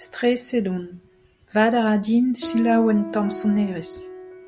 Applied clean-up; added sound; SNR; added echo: none; Piano; 14 dB; none.